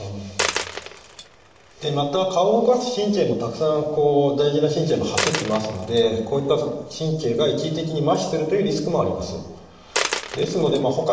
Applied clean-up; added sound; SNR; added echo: none; Coin (dropping); 11 dB; reverberation time 1.2 s.